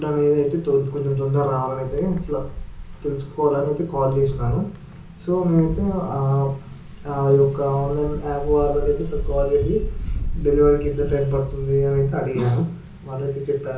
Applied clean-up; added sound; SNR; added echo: none; Wind; 9 dB; reverberation time 0.6 s.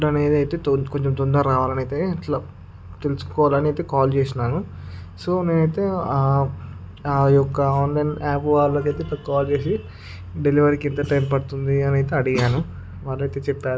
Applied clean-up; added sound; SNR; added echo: none; none; none; none.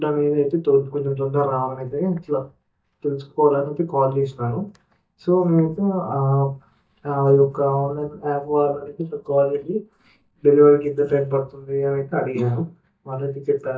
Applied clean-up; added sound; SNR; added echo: neural mask model DeepFilterNet 3.